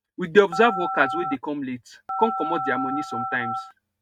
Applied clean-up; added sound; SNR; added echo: neural mask model RNNoise.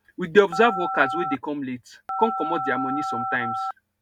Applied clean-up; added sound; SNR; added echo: none; Telephone; 5 dB; none.